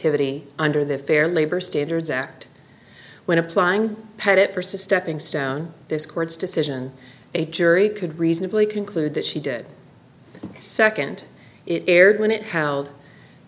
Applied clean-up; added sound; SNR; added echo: none; none; none; none.